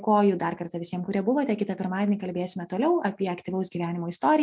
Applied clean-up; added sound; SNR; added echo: none; none; none; none.